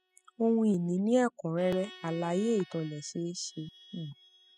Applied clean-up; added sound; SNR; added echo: classical method spectral subtraction.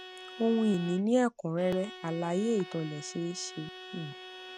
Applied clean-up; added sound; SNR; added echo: none; Bowed string instrument; 15 dB; none.